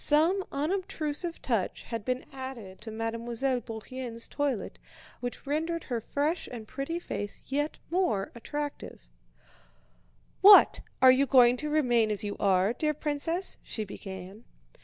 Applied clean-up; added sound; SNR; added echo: none; none; none; none.